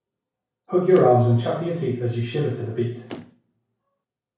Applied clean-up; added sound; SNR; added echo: none; Motor vehicle (road); 20 dB; reverberation time 0.6 s.